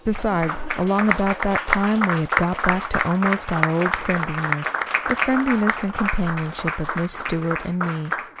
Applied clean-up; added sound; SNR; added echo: none; Applause; 3 dB; none.